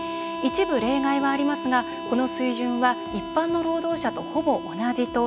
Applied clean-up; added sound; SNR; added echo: none; Harmonica; 8 dB; none.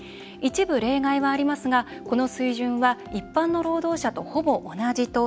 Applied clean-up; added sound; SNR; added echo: none; none; none; none.